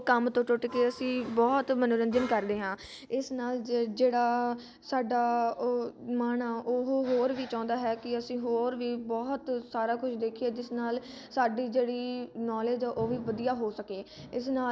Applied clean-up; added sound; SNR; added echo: none; none; none; none.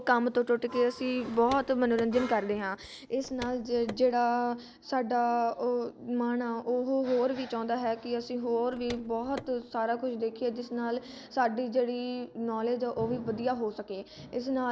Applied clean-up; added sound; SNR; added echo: none; Car; 16 dB; none.